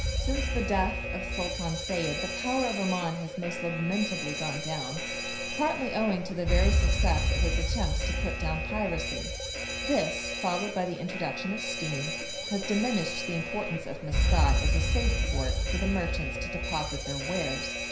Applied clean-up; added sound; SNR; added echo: none; Alarm; -3 dB; reverberation time 0.5 s.